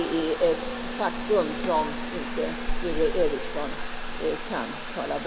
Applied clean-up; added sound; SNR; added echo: none; Trickle, dribble / Bathtub (filling or washing) / Water tap, faucet; 2 dB; reverberation time 0.3 s.